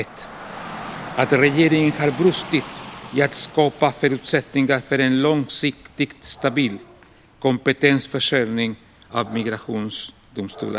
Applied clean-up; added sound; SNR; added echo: none; Rain / Dog; 17 dB; none.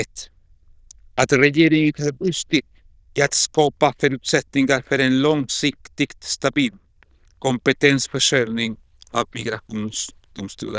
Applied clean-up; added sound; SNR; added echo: neural diffusion model UNIVERSE++.